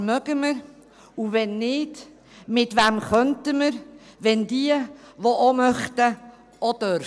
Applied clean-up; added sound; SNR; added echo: none; none; none; none.